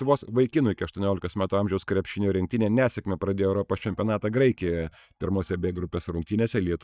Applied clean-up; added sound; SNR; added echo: neural mask model DeepFilterNet 3.